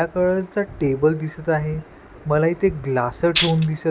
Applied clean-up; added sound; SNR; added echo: none; Tambourine; 2 dB; none.